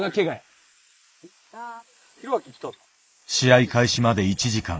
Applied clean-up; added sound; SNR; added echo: neural mask model Resemble Enhance denoiser.